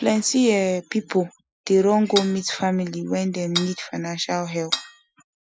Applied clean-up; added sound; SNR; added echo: classical method Wiener filter.